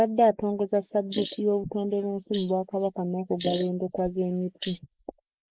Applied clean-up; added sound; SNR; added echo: neural mask model Resemble Enhance denoiser.